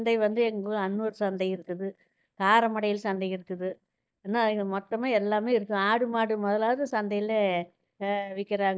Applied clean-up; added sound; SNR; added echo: neural mask model DeepFilterNet 3.